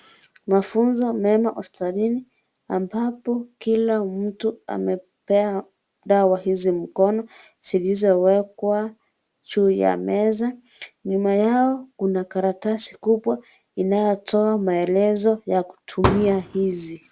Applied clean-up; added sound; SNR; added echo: none; Fireworks; 4 dB; none.